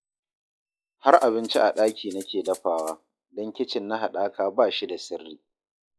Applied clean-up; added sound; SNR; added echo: classical method log-MMSE.